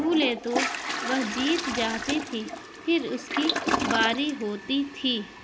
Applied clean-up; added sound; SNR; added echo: none; Toilet flush; 4 dB; none.